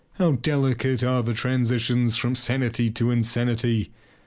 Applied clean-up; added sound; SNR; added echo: none; none; none; none.